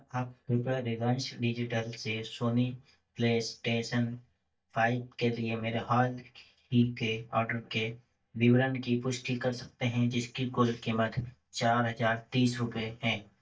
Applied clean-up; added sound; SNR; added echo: neural mask model DeepFilterNet 3.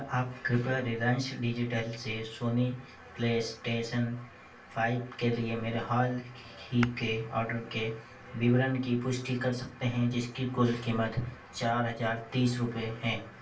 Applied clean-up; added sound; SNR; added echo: none; Tap / Hammer; 16 dB; reverberation time 0.3 s.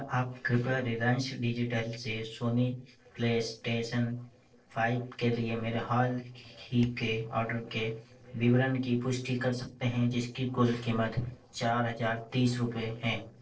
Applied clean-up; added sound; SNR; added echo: neural separator model SepFormer DNS4.